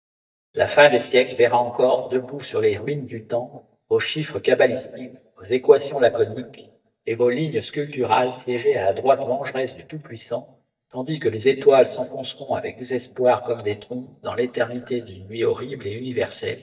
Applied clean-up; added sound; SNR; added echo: neural mask model DeepFilterNet 3.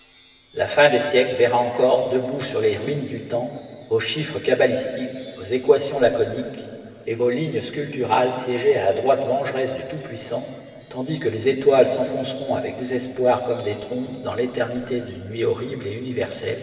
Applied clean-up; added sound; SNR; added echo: none; Wind chime; 19 dB; reverberation time 2.3 s.